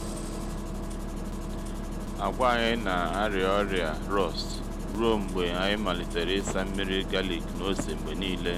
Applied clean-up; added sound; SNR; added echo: none; Engine starting; 3 dB; none.